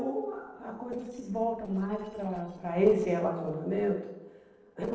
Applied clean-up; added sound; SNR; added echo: neural separator model SepFormer DNS4.